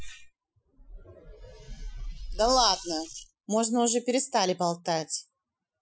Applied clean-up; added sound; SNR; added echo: classical method Wiener filter.